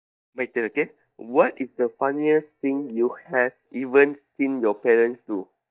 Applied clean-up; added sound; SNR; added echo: neural mask model DeepFilterNet 3.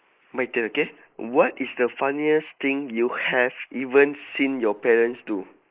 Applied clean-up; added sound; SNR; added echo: neural mask model Resemble Enhance denoiser.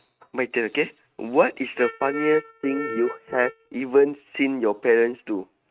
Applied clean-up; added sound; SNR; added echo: neural mask model RNNoise.